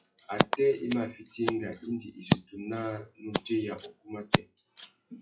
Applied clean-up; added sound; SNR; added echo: classical method WPE with log-MMSE.